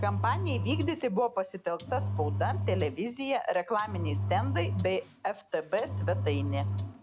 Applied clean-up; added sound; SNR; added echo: none; Engine; 2 dB; none.